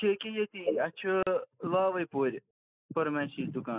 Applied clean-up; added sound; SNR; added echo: neural mask model Resemble Enhance denoiser.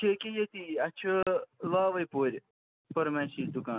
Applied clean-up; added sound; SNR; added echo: none; none; none; none.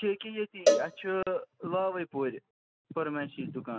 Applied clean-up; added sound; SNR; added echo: none; Cowbell; -2 dB; none.